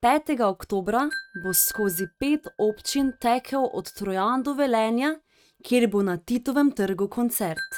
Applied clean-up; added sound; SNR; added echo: neural mask model RNNoise.